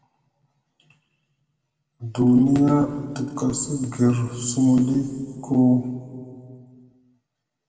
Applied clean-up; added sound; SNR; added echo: none; none; none; reverberation time 2.1 s.